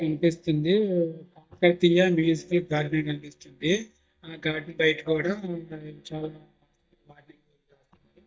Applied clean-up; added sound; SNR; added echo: neural mask model DeepFilterNet 3.